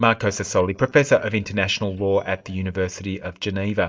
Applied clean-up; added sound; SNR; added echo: neural mask model DeepFilterNet 3.